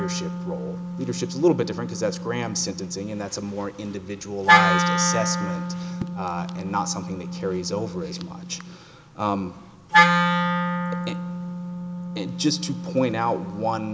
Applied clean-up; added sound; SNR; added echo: none; Wind instrument, woodwind instrument; -2 dB; none.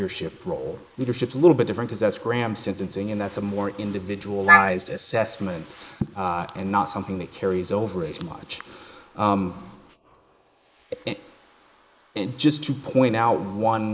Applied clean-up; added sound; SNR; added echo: neural mask model Resemble Enhance denoiser.